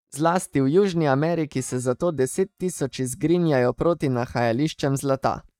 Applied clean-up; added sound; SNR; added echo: neural mask model DeepFilterNet 3.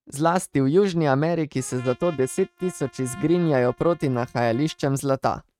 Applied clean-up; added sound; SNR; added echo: neural mask model RNNoise.